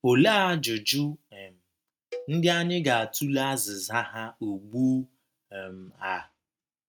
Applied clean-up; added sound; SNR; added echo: neural mask model RNNoise.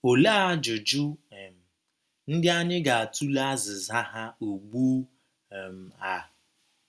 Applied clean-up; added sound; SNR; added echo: none; none; none; none.